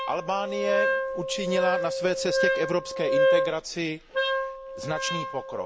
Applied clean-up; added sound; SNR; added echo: none; Wind instrument, woodwind instrument; -3 dB; none.